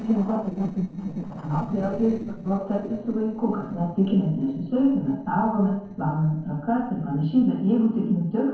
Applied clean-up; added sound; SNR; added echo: neural separator model SepFormer DNS4.